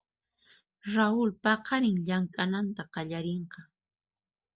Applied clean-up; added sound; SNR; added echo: none; none; none; none.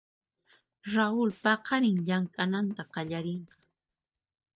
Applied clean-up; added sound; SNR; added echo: neural mask model DeepFilterNet 3.